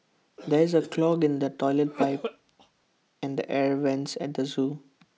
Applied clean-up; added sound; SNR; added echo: none; Cough; 11 dB; none.